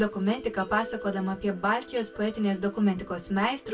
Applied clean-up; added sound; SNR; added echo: none; Dishes, pots, and pans; 16 dB; reverberation time 0.1 s.